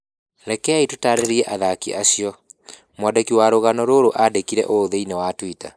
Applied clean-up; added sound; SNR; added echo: neural mask model Resemble Enhance denoiser.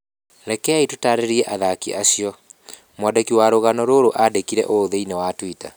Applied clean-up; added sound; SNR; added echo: none; none; none; none.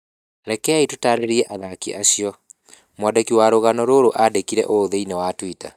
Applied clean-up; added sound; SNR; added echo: neural mask model DeepFilterNet 3.